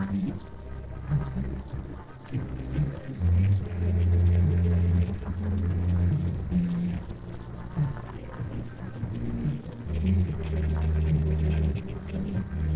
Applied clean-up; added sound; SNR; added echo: neural separator model SepFormer DNS4.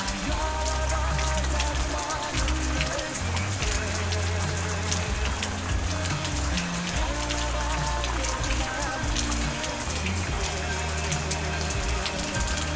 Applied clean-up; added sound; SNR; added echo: none; Rain; 5 dB; reverberation time 0.6 s.